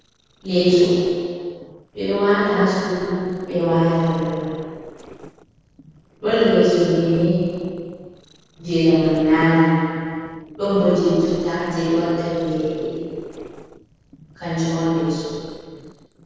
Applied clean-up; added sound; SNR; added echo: neural separator model SepFormer DNS4.